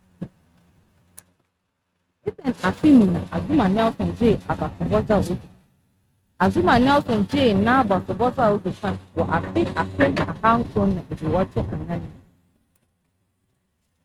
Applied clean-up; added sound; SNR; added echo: neural mask model RNNoise.